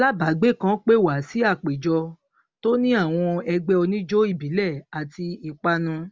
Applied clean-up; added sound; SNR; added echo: none; none; none; none.